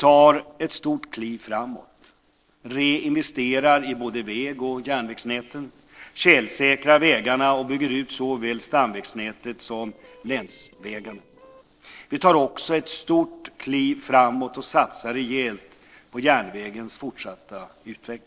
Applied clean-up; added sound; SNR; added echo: neural separator model SepFormer DNS4.